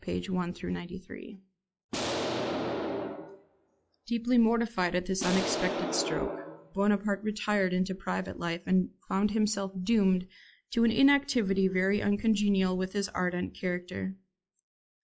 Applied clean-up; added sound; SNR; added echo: classical method log-MMSE.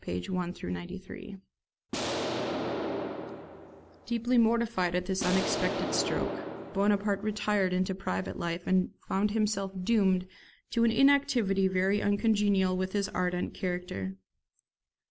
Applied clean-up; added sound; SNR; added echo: none; Explosion; 4 dB; none.